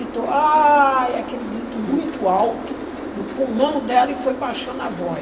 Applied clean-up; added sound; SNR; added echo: none; Boat, Water vehicle; 10 dB; reverberation time 1.5 s.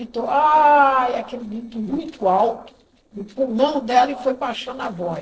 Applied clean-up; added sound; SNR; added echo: neural separator model SepFormer DNS4.